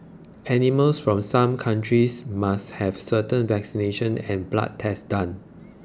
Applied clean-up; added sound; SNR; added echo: none; none; none; none.